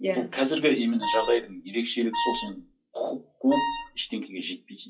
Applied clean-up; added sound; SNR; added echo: classical method WPE with log-MMSE.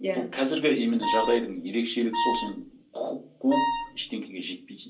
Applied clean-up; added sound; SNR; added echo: none; Wind instrument, woodwind instrument; 2 dB; reverberation time 0.3 s.